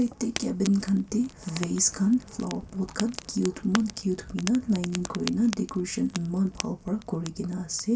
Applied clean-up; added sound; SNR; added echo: none; Fire; 14 dB; reverberation time 0.2 s.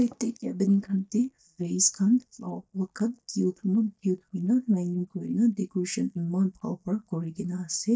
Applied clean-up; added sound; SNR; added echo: neural mask model DeepFilterNet 3.